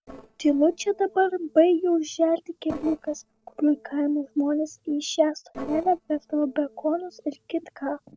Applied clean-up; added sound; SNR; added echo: neural separator model SepFormer DNS4.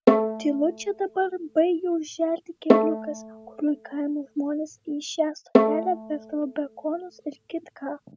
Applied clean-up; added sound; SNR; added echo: none; Bowed string instrument; -1 dB; none.